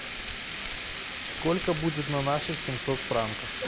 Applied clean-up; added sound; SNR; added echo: none; Frying (food); 0 dB; none.